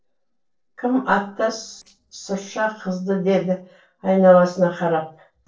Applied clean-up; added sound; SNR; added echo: neural separator model SepFormer DNS4.